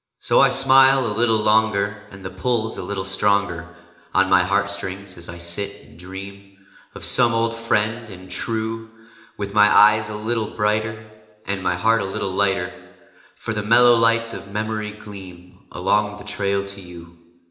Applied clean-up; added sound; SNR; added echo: none; none; none; reverberation time 0.8 s.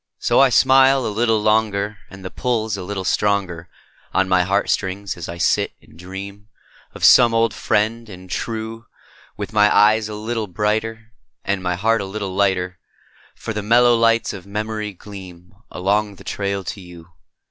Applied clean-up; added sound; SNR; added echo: none; none; none; none.